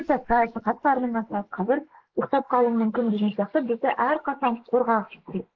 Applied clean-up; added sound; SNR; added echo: neural mask model Resemble Enhance denoiser.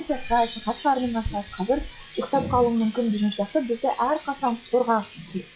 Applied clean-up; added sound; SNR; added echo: classical method log-MMSE.